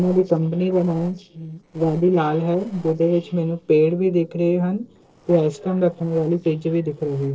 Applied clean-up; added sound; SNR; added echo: neural separator model SepFormer DNS4.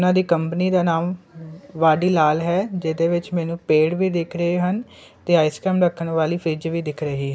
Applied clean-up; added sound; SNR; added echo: none; none; none; none.